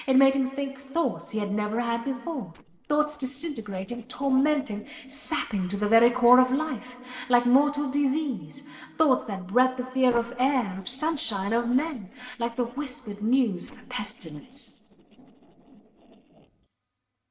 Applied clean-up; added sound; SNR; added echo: neural separator model SepFormer DNS4.